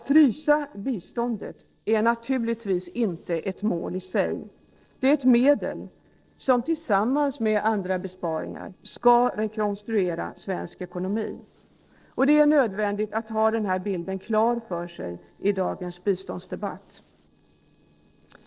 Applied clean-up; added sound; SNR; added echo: neural separator model SepFormer DNS4.